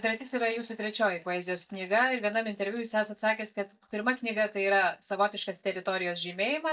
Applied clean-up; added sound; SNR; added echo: neural mask model DeepFilterNet 3.